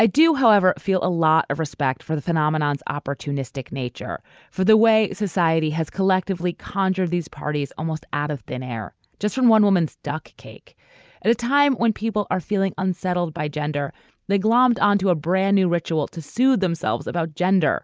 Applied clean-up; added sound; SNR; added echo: none; none; none; none.